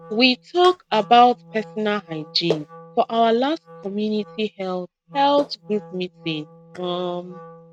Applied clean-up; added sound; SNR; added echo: neural mask model RNNoise.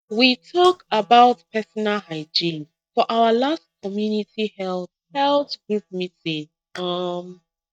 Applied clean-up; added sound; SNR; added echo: neural mask model DeepFilterNet 3.